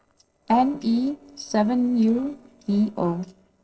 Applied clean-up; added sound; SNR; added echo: neural separator model SepFormer DNS4.